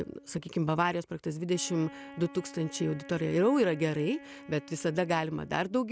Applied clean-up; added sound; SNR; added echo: none; Wind instrument, woodwind instrument; 19 dB; none.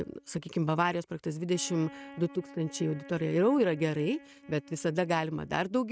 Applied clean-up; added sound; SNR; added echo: neural mask model RNNoise.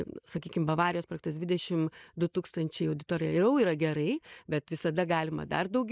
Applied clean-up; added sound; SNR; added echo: neural mask model Resemble Enhance denoiser.